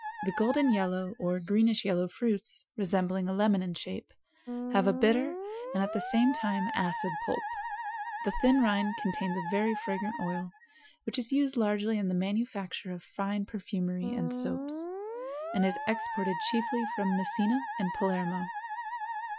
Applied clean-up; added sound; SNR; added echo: classical method Wiener filter.